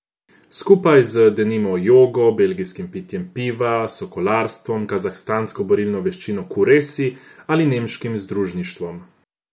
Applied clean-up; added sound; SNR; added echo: none; none; none; none.